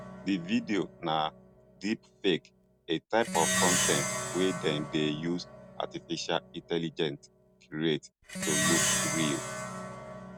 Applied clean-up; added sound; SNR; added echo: none; Plucked string instrument; 2 dB; none.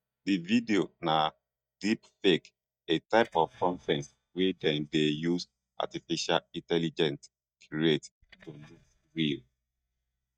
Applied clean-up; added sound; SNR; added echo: neural mask model DeepFilterNet 3.